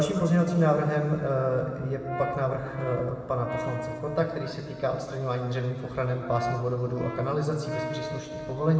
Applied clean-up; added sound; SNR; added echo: none; Brass instrument; 11 dB; reverberation time 2.5 s.